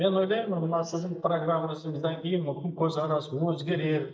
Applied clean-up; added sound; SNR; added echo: neural mask model DeepFilterNet 3.